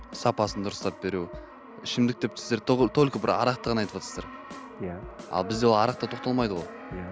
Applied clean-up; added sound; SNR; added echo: none; Drum kit + Brass instrument; 14 dB; none.